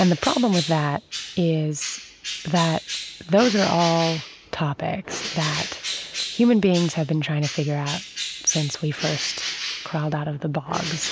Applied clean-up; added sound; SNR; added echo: none; Bird; 9 dB; none.